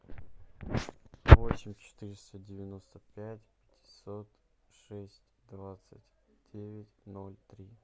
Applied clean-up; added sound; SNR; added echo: none; none; none; none.